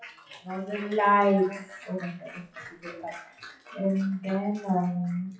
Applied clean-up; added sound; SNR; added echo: classical method WPE with log-MMSE.